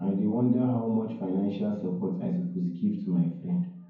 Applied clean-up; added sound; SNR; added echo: none; none; none; reverberation time 0.9 s.